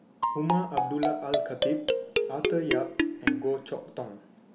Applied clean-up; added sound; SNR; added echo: none; Marimba, xylophone; -3 dB; none.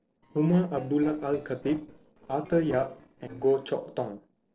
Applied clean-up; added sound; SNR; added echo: neural separator model SepFormer DNS4.